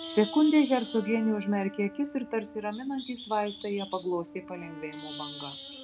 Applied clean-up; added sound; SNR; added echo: none; Brass instrument + Bird; 13 dB; none.